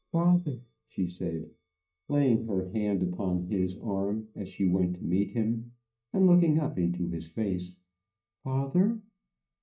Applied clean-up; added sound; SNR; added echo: neural mask model DeepFilterNet 3.